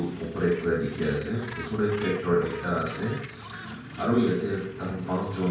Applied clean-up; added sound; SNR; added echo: none; Gull, seagull; 16 dB; reverberation time 0.5 s.